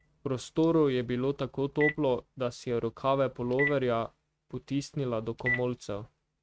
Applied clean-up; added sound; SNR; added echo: neural mask model RNNoise.